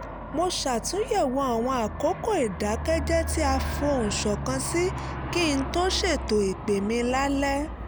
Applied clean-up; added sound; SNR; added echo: none; Aircraft; 6 dB; none.